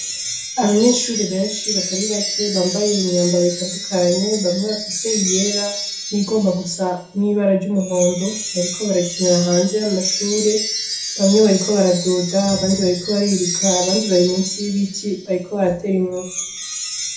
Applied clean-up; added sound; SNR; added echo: none; Wind chime; 7 dB; reverberation time 0.5 s.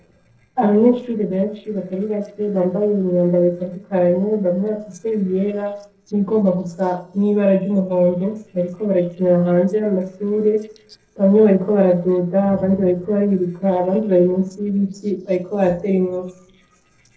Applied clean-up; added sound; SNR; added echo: neural separator model SepFormer DNS4.